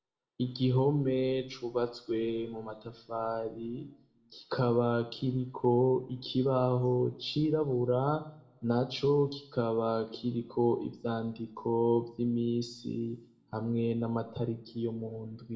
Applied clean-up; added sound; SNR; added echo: none; none; none; reverberation time 0.5 s.